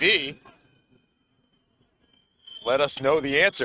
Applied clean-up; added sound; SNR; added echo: neural mask model RNNoise.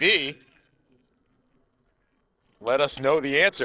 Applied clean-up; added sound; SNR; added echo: neural separator model SepFormer DNS4.